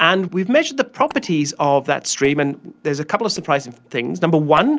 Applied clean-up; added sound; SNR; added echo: neural separator model SepFormer DNS4.